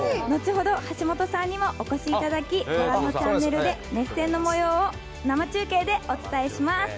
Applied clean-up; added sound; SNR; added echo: none; none; none; none.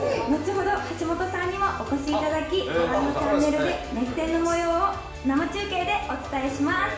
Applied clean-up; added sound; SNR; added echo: none; none; none; reverberation time 0.7 s.